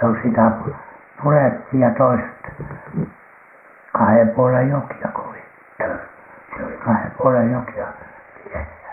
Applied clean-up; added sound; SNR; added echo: neural mask model Resemble Enhance denoiser.